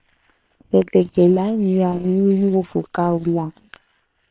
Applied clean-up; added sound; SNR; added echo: neural separator model SepFormer WHAM!.